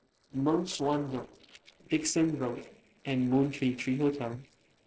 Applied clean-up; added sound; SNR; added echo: neural separator model SepFormer DNS4.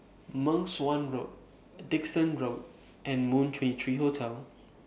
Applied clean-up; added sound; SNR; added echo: none; none; none; none.